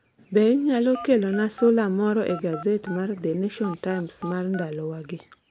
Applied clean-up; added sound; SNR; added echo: none; Telephone; 18 dB; none.